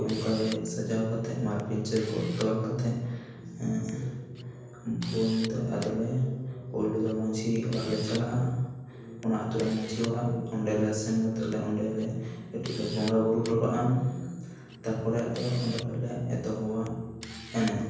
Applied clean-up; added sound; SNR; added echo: none; Camera; 19 dB; reverberation time 1.1 s.